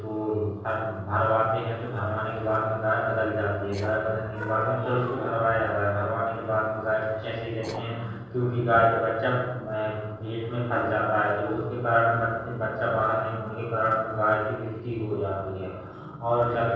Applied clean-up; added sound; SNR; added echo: neural separator model SepFormer DNS4.